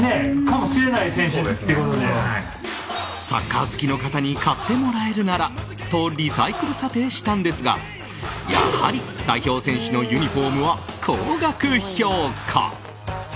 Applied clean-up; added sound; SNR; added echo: none; none; none; none.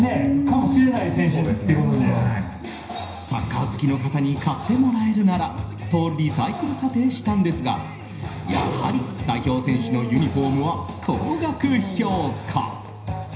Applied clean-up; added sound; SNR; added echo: none; none; none; reverberation time 0.9 s.